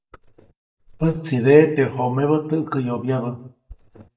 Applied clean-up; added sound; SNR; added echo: neural mask model DeepFilterNet 3.